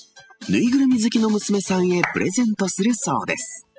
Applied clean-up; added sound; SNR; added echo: classical method spectral subtraction.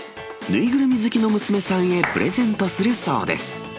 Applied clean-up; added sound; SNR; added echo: none; Clapping; 11 dB; none.